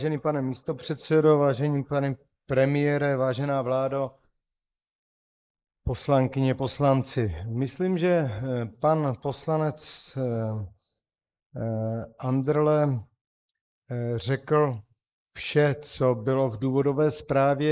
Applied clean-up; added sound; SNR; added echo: neural mask model Resemble Enhance denoiser.